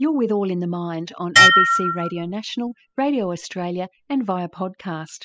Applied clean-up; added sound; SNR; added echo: classical method spectral subtraction.